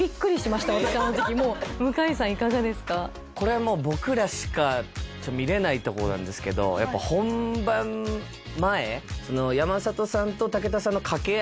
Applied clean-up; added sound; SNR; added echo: none; none; none; none.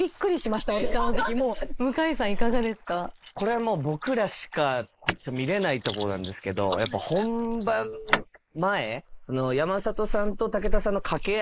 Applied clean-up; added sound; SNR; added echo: neural mask model Resemble Enhance denoiser.